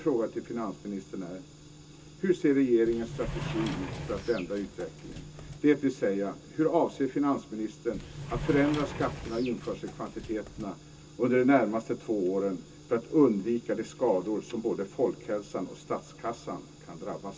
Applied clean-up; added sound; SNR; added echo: none; Sliding door; 9 dB; reverberation time 0.2 s.